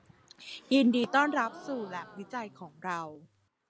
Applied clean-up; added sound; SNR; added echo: none; Gasp; 19 dB; none.